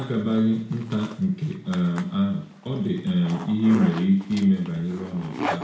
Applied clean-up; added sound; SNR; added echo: none; Zipper (clothing); 13 dB; reverberation time 0.5 s.